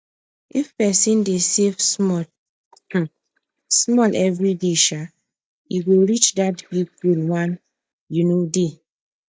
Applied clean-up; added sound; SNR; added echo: neural mask model DeepFilterNet 3.